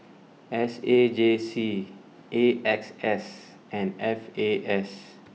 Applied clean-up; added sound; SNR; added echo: none; none; none; none.